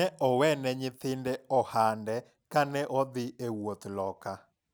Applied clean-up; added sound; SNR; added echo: none; none; none; none.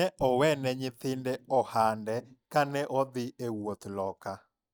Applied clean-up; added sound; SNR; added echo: neural mask model DeepFilterNet 3.